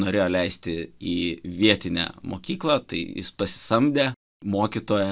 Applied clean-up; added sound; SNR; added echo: none; none; none; none.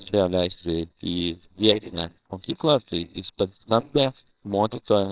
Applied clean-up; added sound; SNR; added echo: neural separator model SepFormer WHAMR!.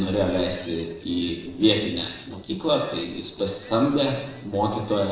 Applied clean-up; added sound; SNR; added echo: neural separator model SepFormer DNS4.